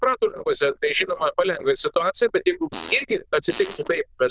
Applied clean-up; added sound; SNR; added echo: neural diffusion model UNIVERSE++.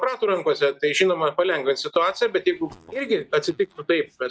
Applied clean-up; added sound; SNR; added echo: neural mask model DeepFilterNet 3.